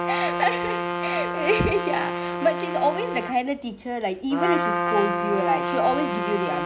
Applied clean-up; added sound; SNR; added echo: none; Trumpet; 2 dB; none.